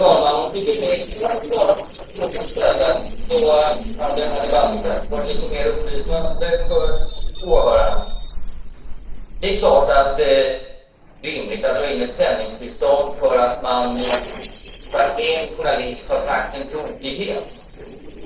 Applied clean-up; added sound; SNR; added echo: neural separator model SepFormer DNS4.